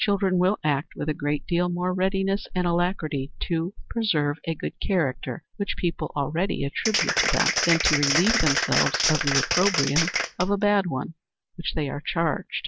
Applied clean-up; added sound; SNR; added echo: none; Applause; 0 dB; none.